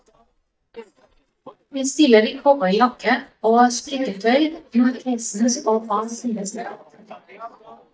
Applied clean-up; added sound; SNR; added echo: neural mask model DeepFilterNet 3.